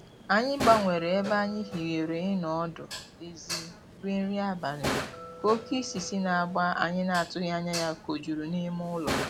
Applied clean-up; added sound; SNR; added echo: none; Dishes, pots, and pans; 9 dB; none.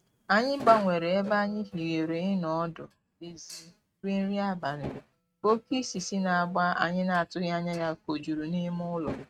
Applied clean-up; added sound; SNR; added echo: neural mask model RNNoise.